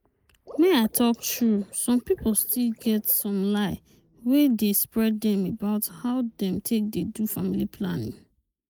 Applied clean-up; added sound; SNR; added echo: neural mask model Resemble Enhance denoiser.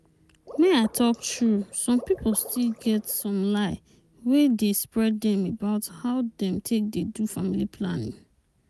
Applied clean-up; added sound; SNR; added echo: none; Water / Liquid; 19 dB; none.